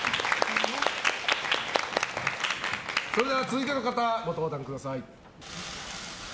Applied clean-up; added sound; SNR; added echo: none; none; none; none.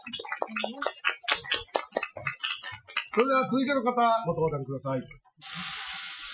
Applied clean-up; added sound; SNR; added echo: classical method Wiener filter.